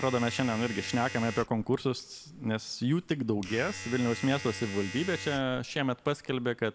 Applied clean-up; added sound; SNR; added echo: none; Domestic sounds, home sounds; 13 dB; none.